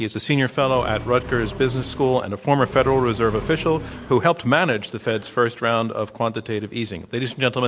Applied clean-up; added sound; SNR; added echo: none; Accelerating, revving, vroom; 11 dB; none.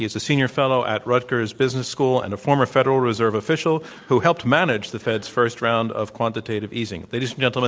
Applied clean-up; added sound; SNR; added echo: none; none; none; none.